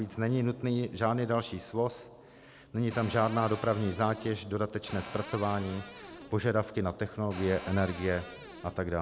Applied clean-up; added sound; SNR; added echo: none; Cupboard open or close; 14 dB; none.